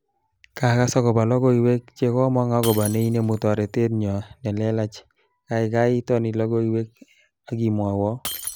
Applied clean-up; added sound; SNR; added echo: none; Shatter; 19 dB; none.